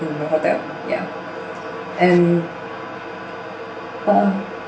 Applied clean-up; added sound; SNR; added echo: none; Zipper (clothing); 17 dB; reverberation time 0.3 s.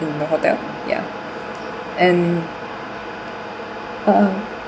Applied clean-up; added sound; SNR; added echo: none; none; none; none.